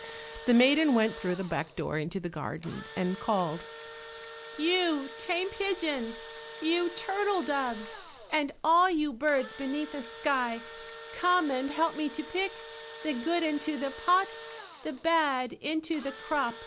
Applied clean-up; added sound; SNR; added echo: none; Engine / Drill; 15 dB; none.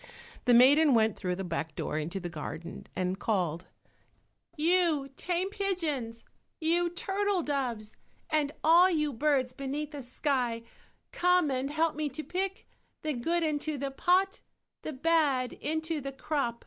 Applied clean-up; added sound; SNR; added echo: none; none; none; none.